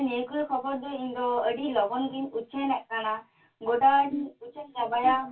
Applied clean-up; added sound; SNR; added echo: none; none; none; reverberation time 0.2 s.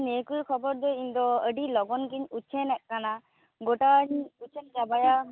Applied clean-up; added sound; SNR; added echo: none; none; none; none.